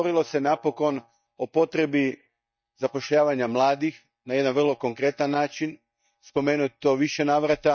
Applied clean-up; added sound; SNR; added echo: neural mask model DeepFilterNet 3.